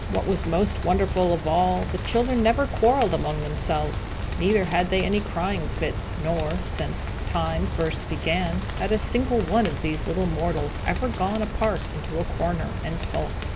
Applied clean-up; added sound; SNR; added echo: none; Rain; 3 dB; none.